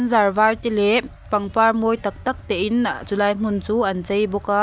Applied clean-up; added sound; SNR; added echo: none; none; none; none.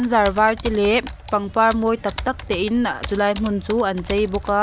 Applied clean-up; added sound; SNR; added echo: none; Computer keyboard; 14 dB; none.